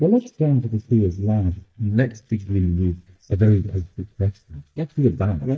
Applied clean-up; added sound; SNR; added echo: neural mask model DeepFilterNet 3.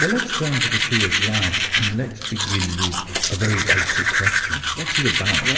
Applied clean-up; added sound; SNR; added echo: none; Domestic sounds, home sounds; -3 dB; reverberation time 2.1 s.